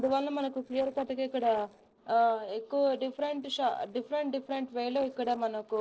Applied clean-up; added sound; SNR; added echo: neural separator model SepFormer DNS4.